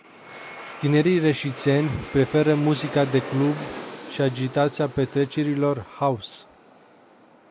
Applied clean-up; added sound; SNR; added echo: none; Aircraft; 15 dB; none.